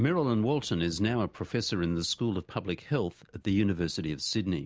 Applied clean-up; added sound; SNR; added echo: none; none; none; none.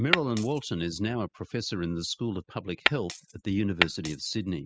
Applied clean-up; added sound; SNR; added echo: classical method spectral subtraction.